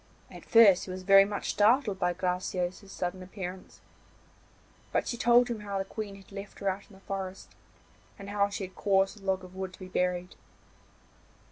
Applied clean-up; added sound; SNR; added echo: none; none; none; none.